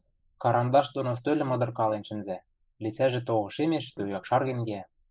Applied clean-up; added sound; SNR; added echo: neural mask model Resemble Enhance denoiser.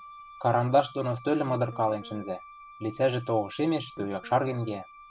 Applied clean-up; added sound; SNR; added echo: none; Wind instrument, woodwind instrument + Guitar; 18 dB; none.